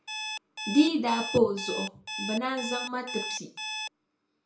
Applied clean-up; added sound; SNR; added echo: none; Alarm; 7 dB; reverberation time 0.4 s.